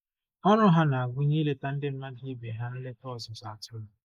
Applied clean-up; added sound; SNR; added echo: neural mask model Resemble Enhance denoiser.